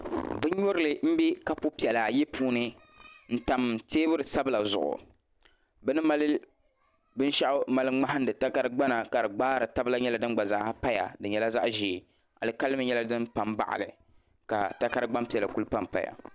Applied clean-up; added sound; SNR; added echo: none; none; none; none.